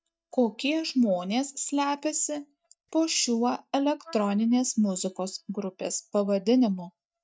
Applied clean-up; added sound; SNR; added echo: neural mask model DeepFilterNet 3.